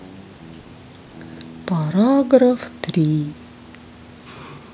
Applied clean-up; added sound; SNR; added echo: none; Guitar; 20 dB; none.